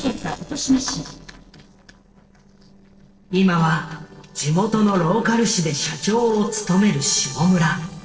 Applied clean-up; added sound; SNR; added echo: neural separator model SepFormer DNS4.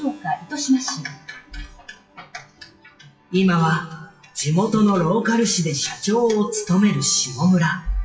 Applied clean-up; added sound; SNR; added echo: classical method WPE with log-MMSE.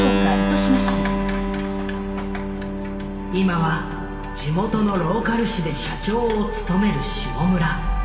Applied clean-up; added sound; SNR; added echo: none; Keyboard (musical); 4 dB; reverberation time 2.3 s.